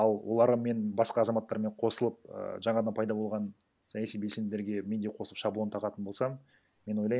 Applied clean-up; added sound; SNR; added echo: none; none; none; none.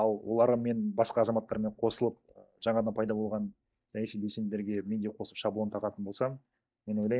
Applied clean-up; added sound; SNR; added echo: neural mask model DeepFilterNet 3.